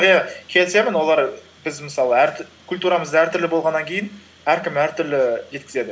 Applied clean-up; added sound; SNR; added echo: none; none; none; none.